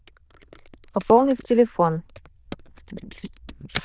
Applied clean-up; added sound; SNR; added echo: neural diffusion model UNIVERSE++.